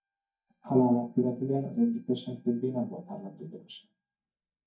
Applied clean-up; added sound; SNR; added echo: neural mask model DeepFilterNet 3.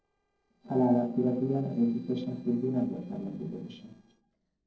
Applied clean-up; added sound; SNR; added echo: neural separator model SepFormer DNS4.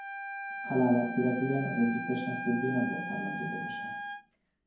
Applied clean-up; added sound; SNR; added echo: none; Wind instrument, woodwind instrument; 7 dB; reverberation time 0.9 s.